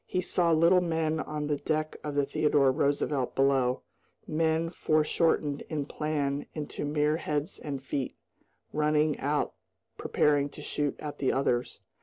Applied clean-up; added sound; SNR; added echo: none; none; none; none.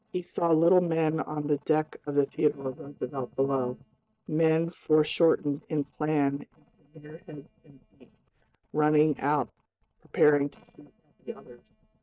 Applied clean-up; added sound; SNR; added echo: neural mask model DeepFilterNet 3.